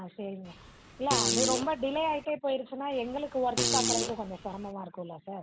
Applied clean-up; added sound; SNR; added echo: none; Fart; 0 dB; none.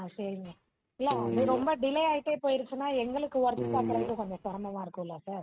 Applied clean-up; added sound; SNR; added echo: neural mask model RNNoise.